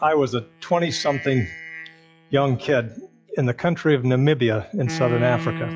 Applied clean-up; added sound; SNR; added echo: classical method log-MMSE.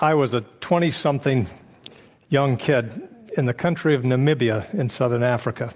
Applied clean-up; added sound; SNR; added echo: none; none; none; none.